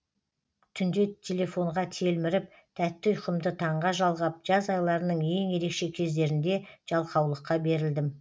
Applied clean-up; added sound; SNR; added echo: none; none; none; none.